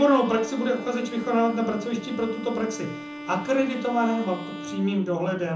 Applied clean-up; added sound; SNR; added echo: none; Bowed string instrument; 12 dB; reverberation time 0.6 s.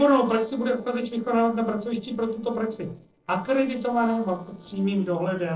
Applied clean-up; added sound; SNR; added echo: neural separator model SepFormer DNS4.